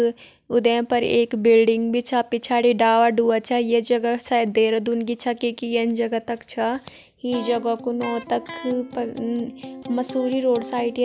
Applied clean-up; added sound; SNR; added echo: none; Electric guitar; 14 dB; none.